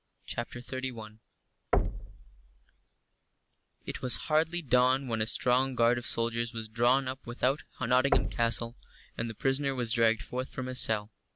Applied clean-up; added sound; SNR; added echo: none; Knock; 4 dB; none.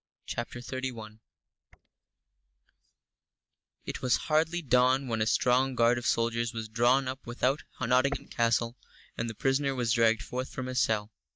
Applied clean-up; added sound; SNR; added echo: neural mask model DeepFilterNet 3.